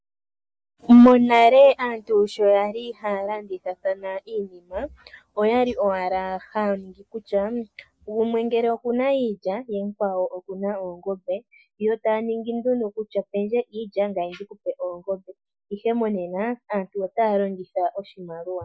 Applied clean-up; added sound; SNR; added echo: none; none; none; none.